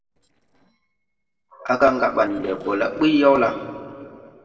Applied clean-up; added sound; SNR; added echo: neural separator model SepFormer DNS4.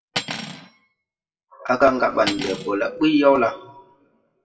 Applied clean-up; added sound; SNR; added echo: classical method WPE with log-MMSE.